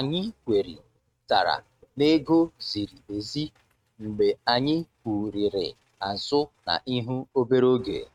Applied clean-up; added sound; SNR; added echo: neural mask model RNNoise.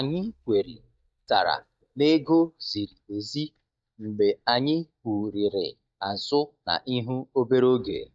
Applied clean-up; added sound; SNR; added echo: neural mask model DeepFilterNet 3.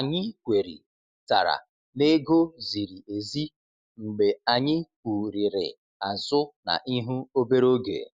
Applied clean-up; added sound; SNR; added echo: none; none; none; none.